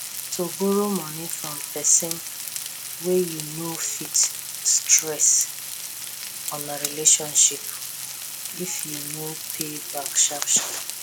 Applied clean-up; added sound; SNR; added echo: none; Frying (food); 7 dB; none.